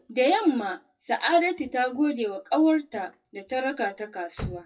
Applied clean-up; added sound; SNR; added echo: classical method WPE with log-MMSE.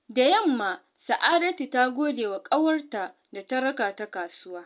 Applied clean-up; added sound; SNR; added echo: none; none; none; none.